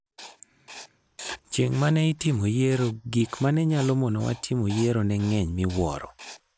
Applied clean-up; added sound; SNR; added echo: none; Writing; 17 dB; none.